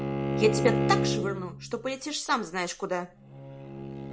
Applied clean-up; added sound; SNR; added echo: none; Bowed string instrument; 1 dB; none.